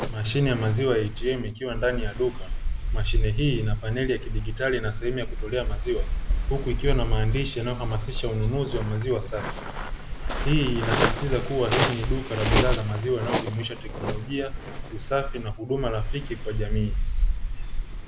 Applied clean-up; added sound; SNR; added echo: none; Waves, surf; -1 dB; none.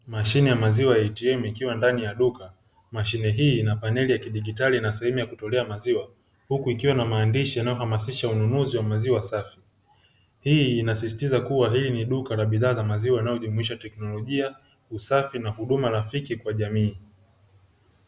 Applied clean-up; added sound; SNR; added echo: none; none; none; none.